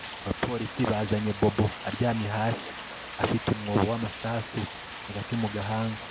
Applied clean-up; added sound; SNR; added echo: none; Rain; 9 dB; none.